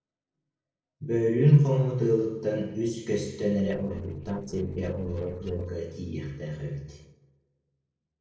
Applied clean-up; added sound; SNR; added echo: neural separator model SepFormer DNS4.